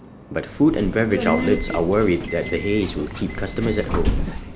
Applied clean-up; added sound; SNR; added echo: none; Subway, metro, underground; 4 dB; none.